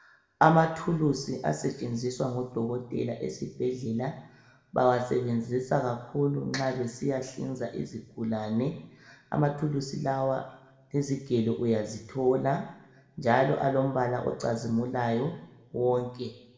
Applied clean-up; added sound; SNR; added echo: none; Bowed string instrument; 17 dB; reverberation time 0.8 s.